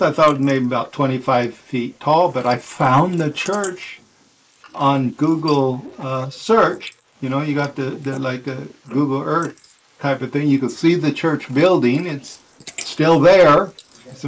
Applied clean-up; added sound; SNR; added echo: neural mask model Resemble Enhance denoiser.